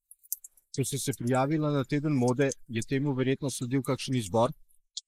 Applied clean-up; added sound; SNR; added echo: neural mask model Resemble Enhance denoiser.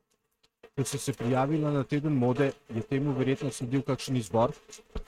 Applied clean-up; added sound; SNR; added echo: neural mask model RNNoise.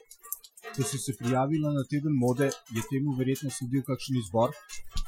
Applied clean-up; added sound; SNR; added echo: classical method Wiener filter.